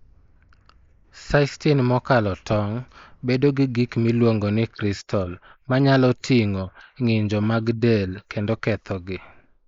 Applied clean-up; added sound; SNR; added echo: neural mask model Resemble Enhance denoiser.